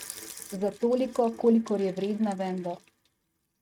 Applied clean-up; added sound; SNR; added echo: neural mask model RNNoise.